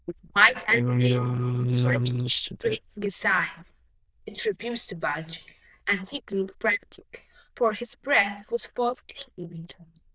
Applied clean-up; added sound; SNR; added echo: neural diffusion model UNIVERSE++.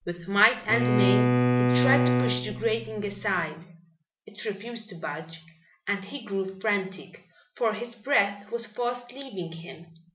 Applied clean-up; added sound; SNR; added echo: none; Bowed string instrument; -5 dB; none.